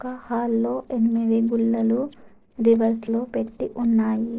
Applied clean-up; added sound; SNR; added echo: neural separator model SepFormer DNS4.